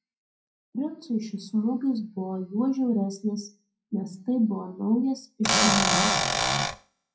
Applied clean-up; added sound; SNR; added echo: classical method WPE with log-MMSE.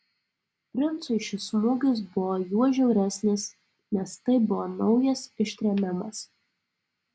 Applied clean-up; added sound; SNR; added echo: none; none; none; none.